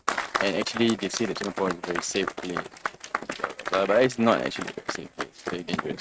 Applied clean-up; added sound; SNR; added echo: neural mask model RNNoise.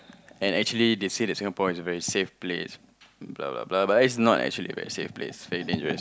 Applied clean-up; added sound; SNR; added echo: none; none; none; none.